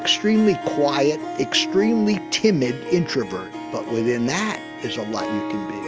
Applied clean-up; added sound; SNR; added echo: none; Harp; 8 dB; none.